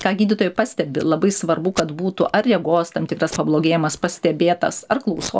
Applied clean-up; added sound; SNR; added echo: none; Packing tape, duct tape; 20 dB; none.